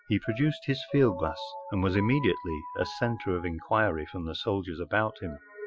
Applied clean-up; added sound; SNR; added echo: classical method Wiener filter.